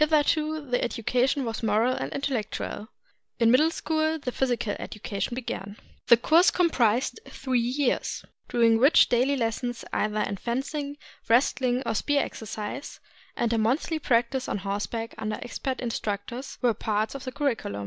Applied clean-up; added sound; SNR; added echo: none; none; none; none.